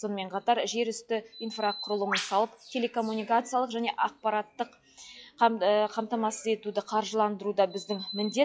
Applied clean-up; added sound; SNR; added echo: classical method log-MMSE.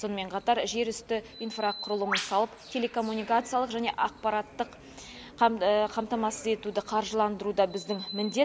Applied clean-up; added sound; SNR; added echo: none; Bird; 14 dB; none.